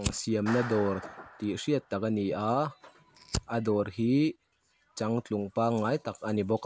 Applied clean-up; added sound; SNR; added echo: none; Clapping + Fire; 13 dB; none.